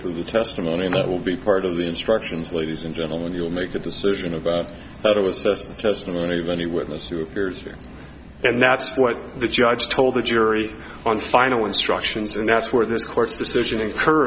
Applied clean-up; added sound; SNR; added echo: none; none; none; none.